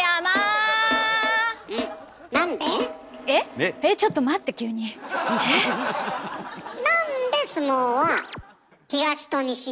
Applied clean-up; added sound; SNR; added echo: none; none; none; none.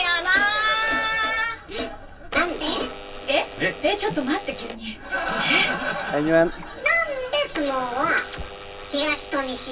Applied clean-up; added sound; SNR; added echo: none; Alarm / Door; 7 dB; reverberation time 0.1 s.